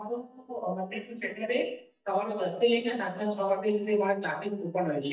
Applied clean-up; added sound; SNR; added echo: neural mask model DeepFilterNet 3.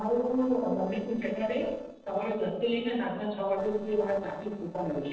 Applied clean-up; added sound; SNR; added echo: neural separator model SepFormer DNS4.